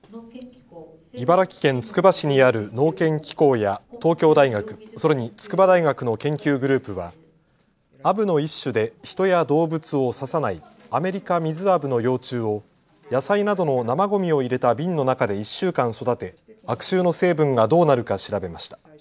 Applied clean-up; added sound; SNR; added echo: none; none; none; none.